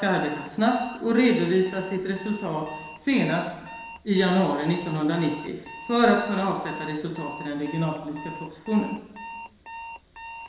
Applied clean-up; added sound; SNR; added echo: none; Alarm; 16 dB; reverberation time 1.1 s.